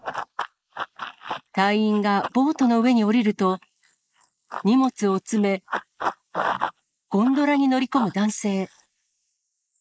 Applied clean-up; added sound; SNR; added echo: neural mask model Resemble Enhance denoiser.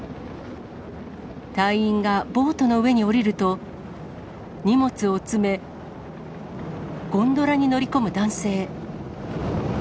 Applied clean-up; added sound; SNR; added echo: none; none; none; none.